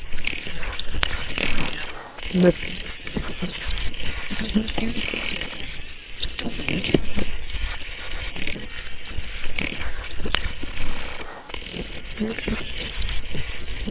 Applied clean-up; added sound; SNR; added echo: neural separator model SepFormer WHAM!.